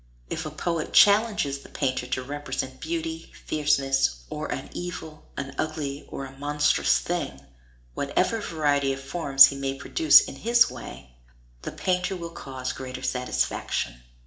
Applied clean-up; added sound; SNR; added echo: none; none; none; reverberation time 0.4 s.